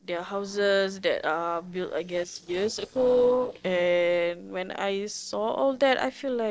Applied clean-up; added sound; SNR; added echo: neural separator model SepFormer DNS4.